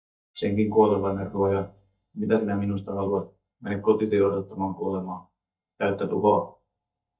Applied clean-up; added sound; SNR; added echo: neural mask model DeepFilterNet 3.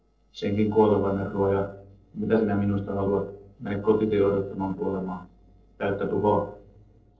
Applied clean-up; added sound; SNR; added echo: neural separator model SepFormer DNS4.